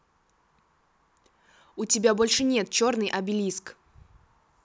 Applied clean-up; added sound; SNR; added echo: none; none; none; none.